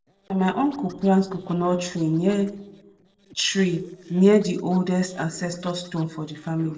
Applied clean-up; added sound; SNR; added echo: neural separator model SepFormer DNS4.